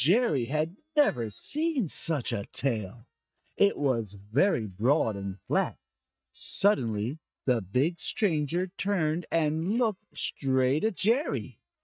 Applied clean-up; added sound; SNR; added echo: neural mask model DeepFilterNet 3.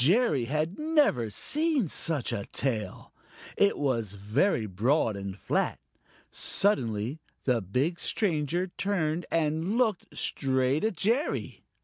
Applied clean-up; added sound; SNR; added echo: none; none; none; none.